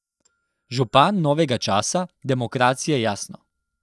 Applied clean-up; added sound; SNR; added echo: neural mask model DeepFilterNet 3.